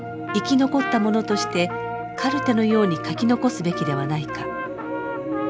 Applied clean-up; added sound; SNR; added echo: none; Trumpet; 9 dB; none.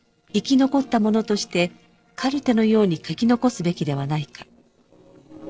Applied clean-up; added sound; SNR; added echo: neural separator model SepFormer DNS4.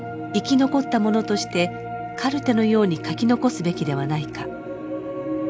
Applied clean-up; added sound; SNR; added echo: none; none; none; none.